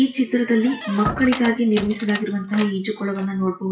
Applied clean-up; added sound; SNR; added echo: classical method WPE with log-MMSE.